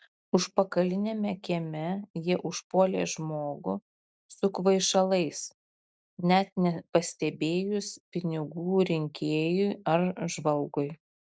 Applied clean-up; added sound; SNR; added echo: none; none; none; none.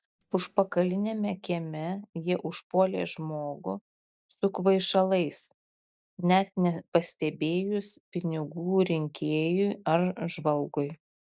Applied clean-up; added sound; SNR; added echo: neural mask model DeepFilterNet 3.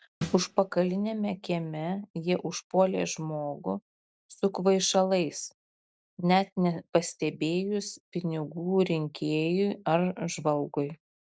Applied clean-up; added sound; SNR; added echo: none; Snare drum; 11 dB; none.